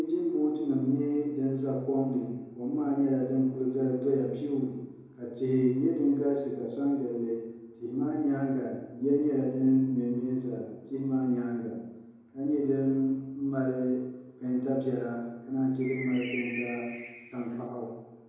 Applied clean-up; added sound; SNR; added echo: none; Bird; 12 dB; reverberation time 0.9 s.